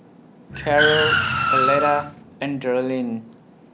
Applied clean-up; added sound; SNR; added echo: none; Car; -1 dB; none.